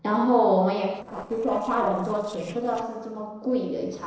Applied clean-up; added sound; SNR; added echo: neural separator model SepFormer DNS4.